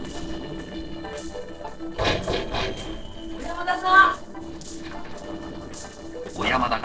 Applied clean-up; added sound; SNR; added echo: neural separator model SepFormer DNS4.